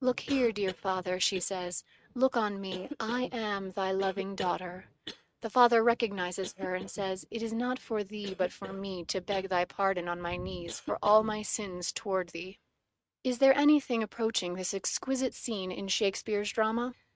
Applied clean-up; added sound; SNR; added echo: neural mask model RNNoise.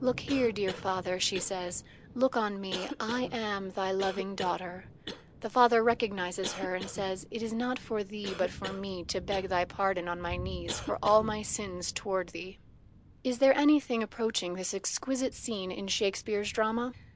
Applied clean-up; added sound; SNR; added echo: none; Cough + Thunder / Rain; 13 dB; none.